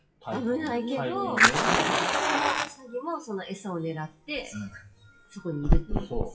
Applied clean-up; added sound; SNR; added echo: classical method WPE with log-MMSE.